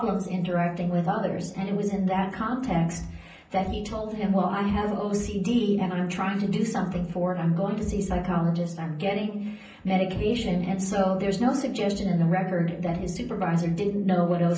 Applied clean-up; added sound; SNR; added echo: none; none; none; reverberation time 0.6 s.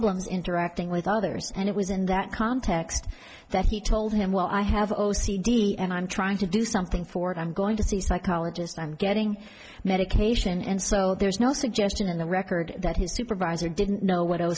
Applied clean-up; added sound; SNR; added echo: none; none; none; none.